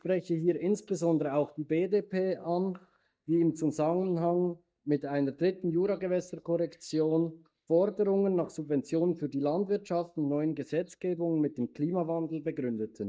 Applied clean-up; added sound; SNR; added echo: neural mask model DeepFilterNet 3.